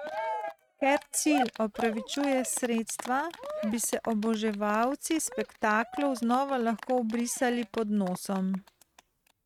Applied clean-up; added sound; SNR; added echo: neural mask model RNNoise.